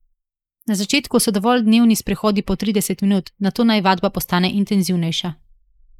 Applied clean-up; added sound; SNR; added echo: neural mask model Resemble Enhance denoiser.